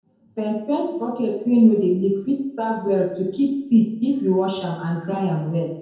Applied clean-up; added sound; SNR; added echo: none; none; none; reverberation time 0.9 s.